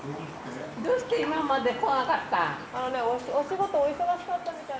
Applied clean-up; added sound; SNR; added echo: none; Raindrop; 15 dB; none.